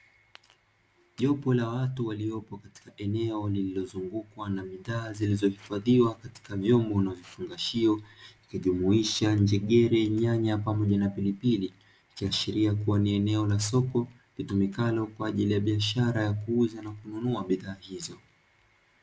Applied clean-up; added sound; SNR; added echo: none; none; none; none.